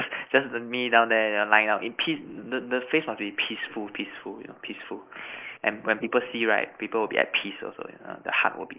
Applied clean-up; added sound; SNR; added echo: neural mask model Resemble Enhance denoiser.